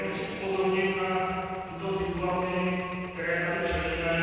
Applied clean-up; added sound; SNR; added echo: none; Idling; 19 dB; reverberation time 2.1 s.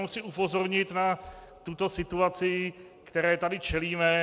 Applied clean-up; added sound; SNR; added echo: none; none; none; none.